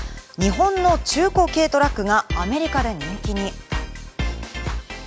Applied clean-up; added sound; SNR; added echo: none; none; none; none.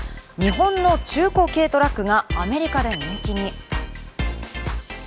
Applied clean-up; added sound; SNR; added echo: none; Bell; 15 dB; none.